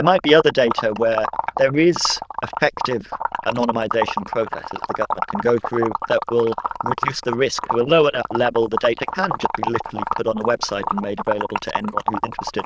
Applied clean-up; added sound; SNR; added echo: neural diffusion model UNIVERSE++.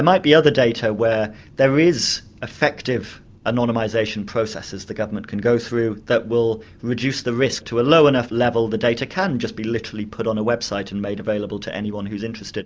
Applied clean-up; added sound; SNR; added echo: none; none; none; none.